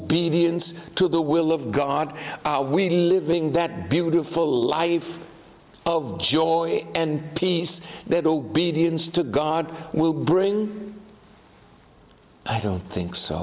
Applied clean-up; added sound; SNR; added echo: none; none; none; none.